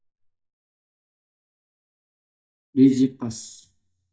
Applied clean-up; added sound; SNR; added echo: neural mask model DeepFilterNet 3.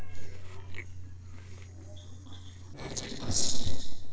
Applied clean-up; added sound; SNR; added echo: neural separator model SepFormer DNS4.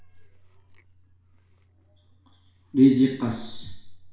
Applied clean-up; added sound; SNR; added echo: none; Chewing, mastication; 16 dB; reverberation time 0.6 s.